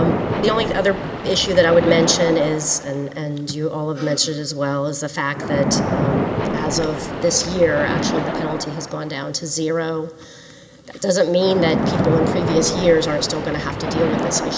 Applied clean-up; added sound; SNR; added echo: none; Splash, splatter; 4 dB; none.